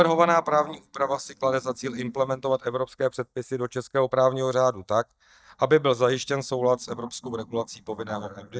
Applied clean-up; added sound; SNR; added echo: neural mask model DeepFilterNet 3.